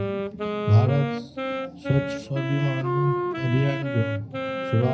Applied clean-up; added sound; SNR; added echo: none; Wind instrument, woodwind instrument; 4 dB; reverberation time 0.4 s.